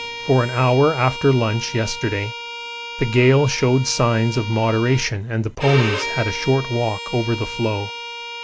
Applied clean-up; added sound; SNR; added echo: none; Bowed string instrument; 10 dB; none.